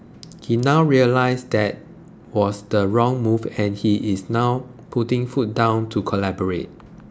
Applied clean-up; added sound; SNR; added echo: none; none; none; none.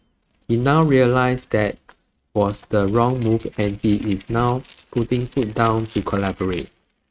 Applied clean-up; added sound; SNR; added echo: neural mask model RNNoise.